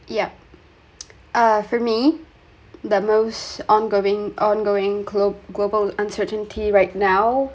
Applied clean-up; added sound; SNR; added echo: none; none; none; none.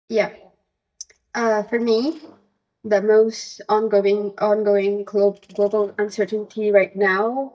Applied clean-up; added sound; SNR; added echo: neural mask model DeepFilterNet 3.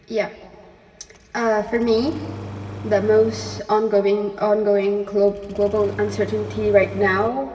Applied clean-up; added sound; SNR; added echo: none; Engine starting; 13 dB; reverberation time 2.0 s.